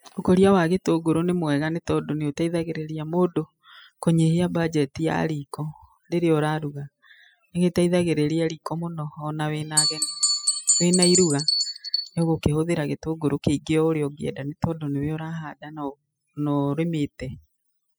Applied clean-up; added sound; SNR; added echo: classical method spectral subtraction.